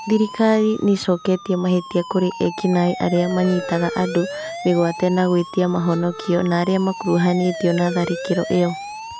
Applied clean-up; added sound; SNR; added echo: none; Siren; 12 dB; none.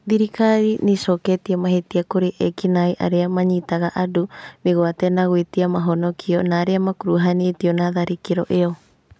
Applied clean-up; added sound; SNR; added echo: none; none; none; none.